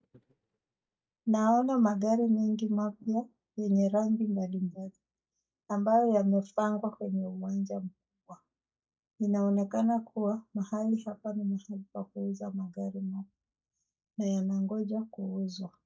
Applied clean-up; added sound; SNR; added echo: neural mask model DeepFilterNet 3.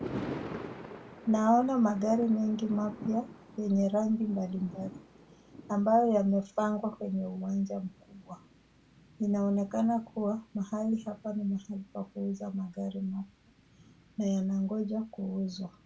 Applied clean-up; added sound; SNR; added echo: none; Thunder; 16 dB; reverberation time 0.2 s.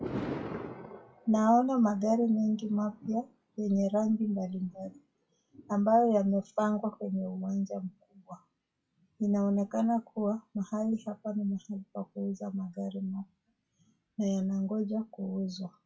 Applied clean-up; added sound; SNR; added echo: classical method WPE with log-MMSE.